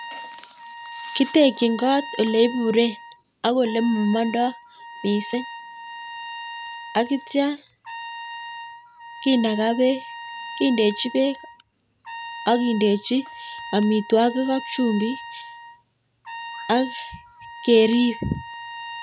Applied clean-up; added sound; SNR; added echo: none; Trumpet; 13 dB; none.